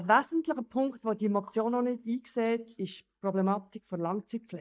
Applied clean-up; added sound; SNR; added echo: neural mask model DeepFilterNet 3.